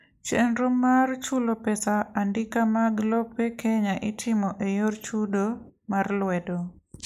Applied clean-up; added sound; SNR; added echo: neural mask model Resemble Enhance denoiser.